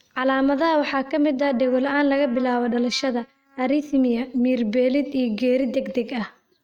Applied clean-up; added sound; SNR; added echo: neural mask model RNNoise.